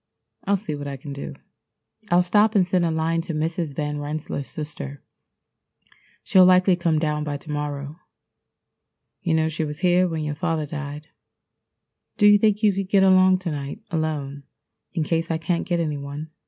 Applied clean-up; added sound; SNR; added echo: none; none; none; none.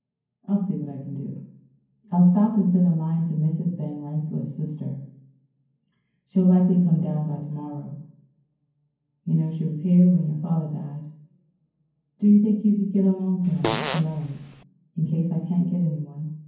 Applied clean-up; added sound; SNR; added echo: none; Fart; 7 dB; reverberation time 0.9 s.